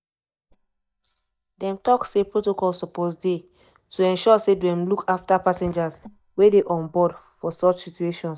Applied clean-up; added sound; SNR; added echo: neural mask model DeepFilterNet 3.